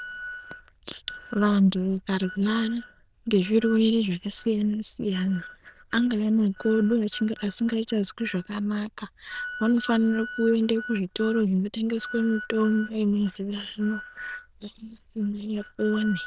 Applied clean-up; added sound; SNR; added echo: neural diffusion model UNIVERSE++.